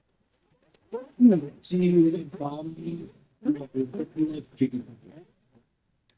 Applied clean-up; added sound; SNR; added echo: neural mask model DeepFilterNet 3.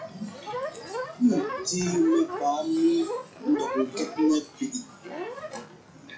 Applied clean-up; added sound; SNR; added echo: classical method WPE with log-MMSE.